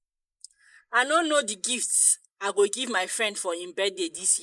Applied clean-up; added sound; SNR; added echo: neural mask model Resemble Enhance denoiser.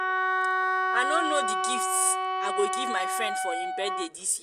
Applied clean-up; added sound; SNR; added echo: none; Wind instrument, woodwind instrument; -4 dB; none.